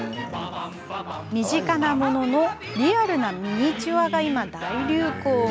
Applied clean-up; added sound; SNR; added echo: none; none; none; none.